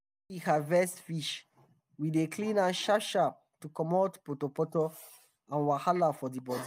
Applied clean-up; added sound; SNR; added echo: none; none; none; none.